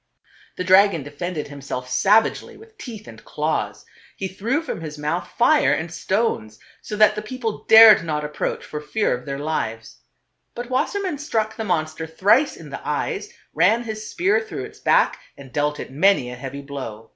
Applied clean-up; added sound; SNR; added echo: none; none; none; none.